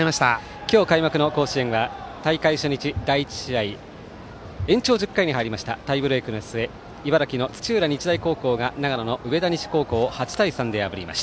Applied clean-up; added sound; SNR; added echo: none; none; none; none.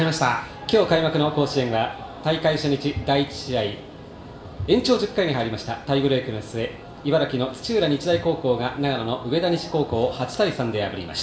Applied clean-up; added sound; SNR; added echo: none; none; none; reverberation time 0.5 s.